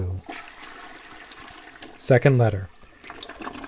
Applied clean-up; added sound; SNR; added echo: none; Toilet flush; 16 dB; none.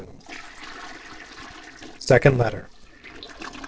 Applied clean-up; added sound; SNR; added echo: neural separator model SepFormer DNS4.